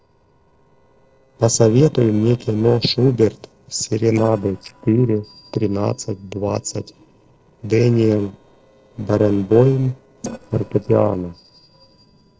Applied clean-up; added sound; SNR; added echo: neural separator model SepFormer DNS4.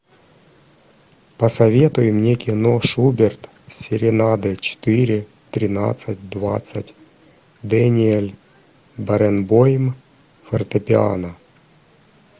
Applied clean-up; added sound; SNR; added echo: none; none; none; none.